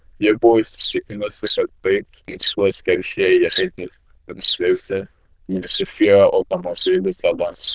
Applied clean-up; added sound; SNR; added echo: neural diffusion model UNIVERSE++.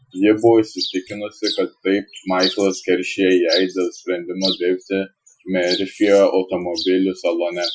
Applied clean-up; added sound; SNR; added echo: classical method Wiener filter.